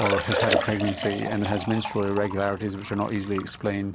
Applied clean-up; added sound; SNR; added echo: none; Liquid; 4 dB; none.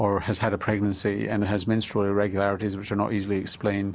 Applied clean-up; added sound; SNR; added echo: none; none; none; none.